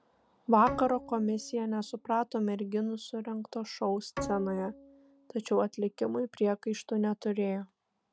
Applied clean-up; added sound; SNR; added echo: none; Bowed string instrument; 14 dB; none.